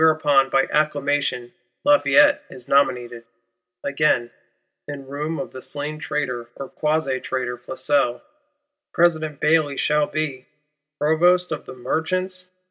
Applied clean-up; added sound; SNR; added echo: none; none; none; none.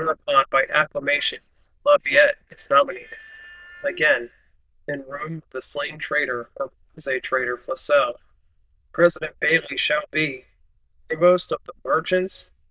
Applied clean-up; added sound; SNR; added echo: neural diffusion model UNIVERSE++.